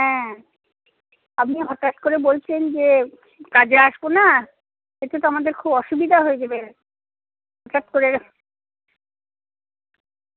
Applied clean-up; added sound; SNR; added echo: none; none; none; none.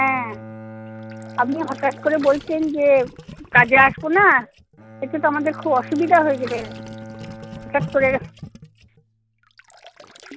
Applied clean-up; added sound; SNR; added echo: none; Bowed string instrument + Gurgling; 15 dB; none.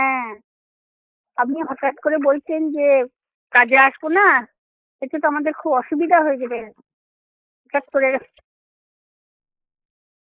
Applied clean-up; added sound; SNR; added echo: neural mask model Resemble Enhance denoiser.